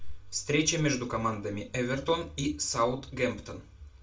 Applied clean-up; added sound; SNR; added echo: none; none; none; reverberation time 0.2 s.